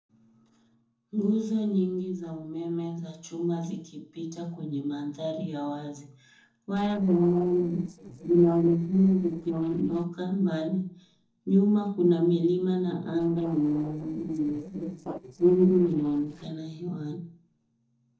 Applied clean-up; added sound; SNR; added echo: neural separator model SepFormer DNS4.